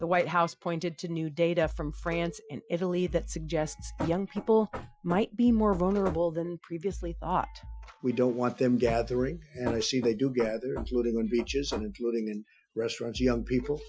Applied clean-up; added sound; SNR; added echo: classical method Wiener filter.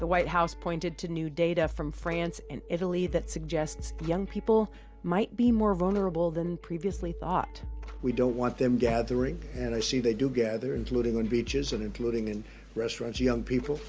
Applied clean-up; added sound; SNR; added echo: none; none; none; none.